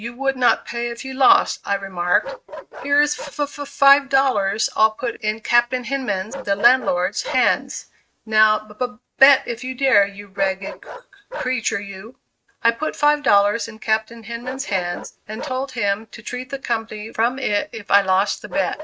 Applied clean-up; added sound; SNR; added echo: neural mask model RNNoise.